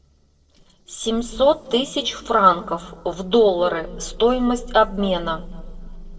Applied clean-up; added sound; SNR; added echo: neural separator model SepFormer DNS4.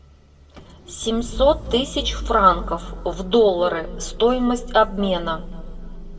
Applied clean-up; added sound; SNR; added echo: none; Idling / Engine starting / Motor vehicle (road); 11 dB; reverberation time 1.7 s.